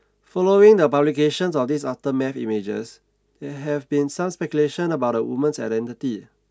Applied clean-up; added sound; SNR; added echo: none; none; none; none.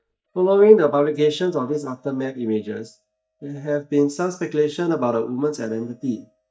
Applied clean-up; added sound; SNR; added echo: neural mask model DeepFilterNet 3.